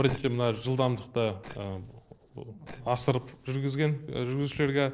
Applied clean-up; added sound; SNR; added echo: neural separator model SepFormer DNS4.